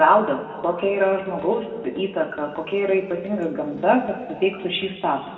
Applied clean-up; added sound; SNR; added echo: none; none; none; reverberation time 1.9 s.